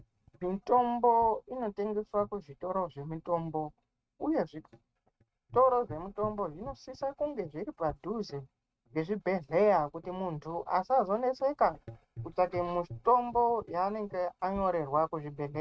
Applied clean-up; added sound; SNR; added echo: neural mask model RNNoise.